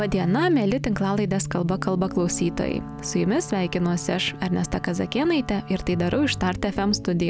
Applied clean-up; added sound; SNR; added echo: none; Wind instrument, woodwind instrument; 18 dB; none.